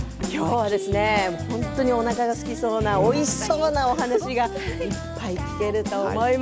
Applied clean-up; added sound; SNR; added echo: none; none; none; none.